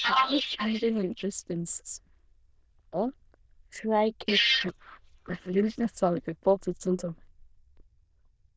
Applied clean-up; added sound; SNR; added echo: neural diffusion model UNIVERSE++.